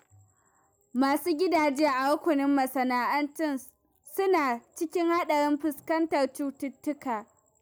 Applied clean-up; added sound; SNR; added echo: none; none; none; none.